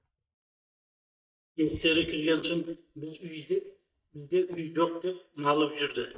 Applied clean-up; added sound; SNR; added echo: neural mask model DeepFilterNet 3.